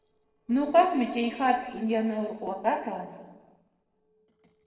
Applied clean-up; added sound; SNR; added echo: neural separator model SepFormer DNS4.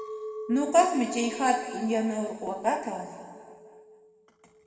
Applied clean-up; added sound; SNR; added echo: none; Chink, clink; 14 dB; reverberation time 1.9 s.